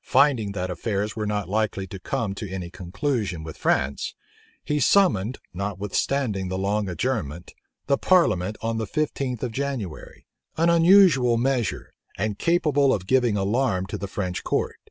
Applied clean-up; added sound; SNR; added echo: none; none; none; none.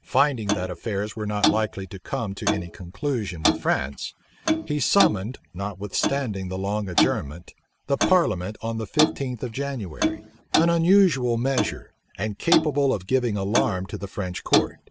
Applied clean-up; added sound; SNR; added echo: none; Clock; 4 dB; none.